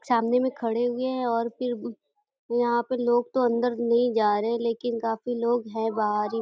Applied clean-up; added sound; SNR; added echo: none; none; none; none.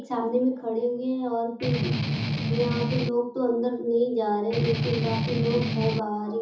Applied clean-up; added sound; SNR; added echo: none; Strum; 0 dB; reverberation time 0.6 s.